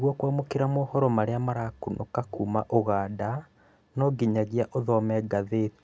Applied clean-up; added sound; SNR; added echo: none; none; none; none.